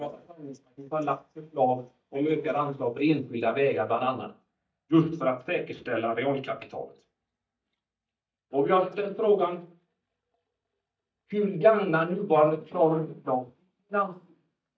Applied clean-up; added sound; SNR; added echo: neural mask model DeepFilterNet 3.